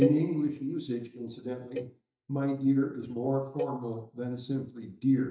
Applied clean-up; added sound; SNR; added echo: neural mask model DeepFilterNet 3.